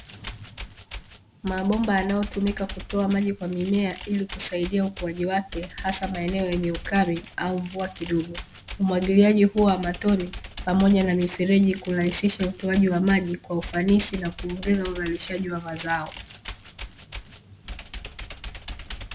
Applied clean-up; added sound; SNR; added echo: none; Computer keyboard; 14 dB; none.